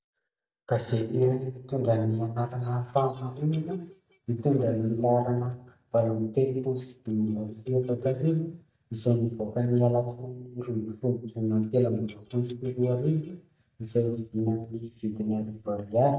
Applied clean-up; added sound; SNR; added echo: neural mask model DeepFilterNet 3.